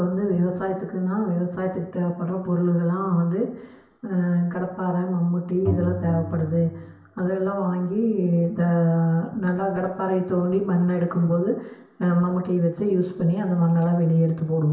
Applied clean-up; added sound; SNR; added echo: none; Bowed string instrument; 11 dB; reverberation time 0.8 s.